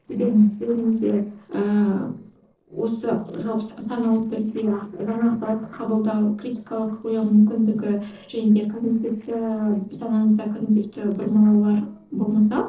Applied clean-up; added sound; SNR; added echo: neural separator model SepFormer DNS4.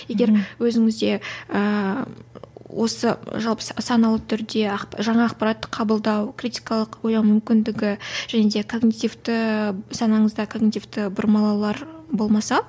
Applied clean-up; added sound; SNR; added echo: none; none; none; none.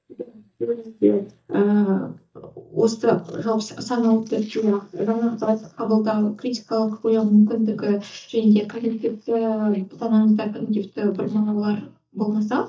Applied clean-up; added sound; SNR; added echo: neural mask model DeepFilterNet 3.